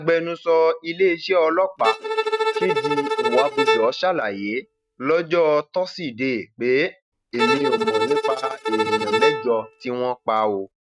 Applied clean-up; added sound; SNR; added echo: neural mask model RNNoise.